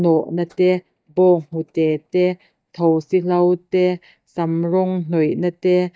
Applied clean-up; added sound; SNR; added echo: neural mask model DeepFilterNet 3.